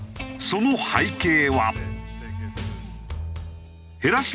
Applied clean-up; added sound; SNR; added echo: none; none; none; none.